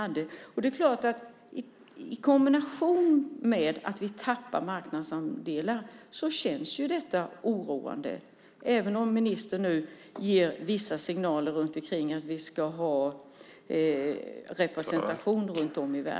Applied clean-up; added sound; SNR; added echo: none; none; none; none.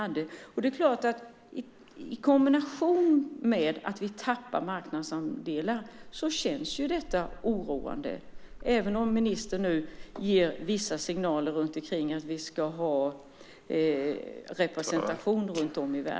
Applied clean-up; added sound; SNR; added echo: none; Rain; 18 dB; none.